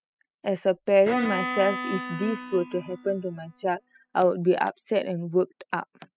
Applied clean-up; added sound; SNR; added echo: classical method spectral subtraction.